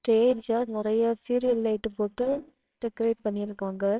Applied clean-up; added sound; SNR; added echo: neural separator model SepFormer WHAMR!.